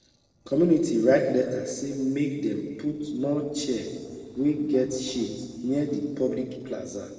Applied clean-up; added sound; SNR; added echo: neural separator model SepFormer DNS4.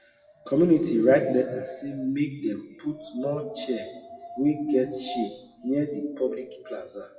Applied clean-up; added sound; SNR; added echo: classical method WPE with log-MMSE.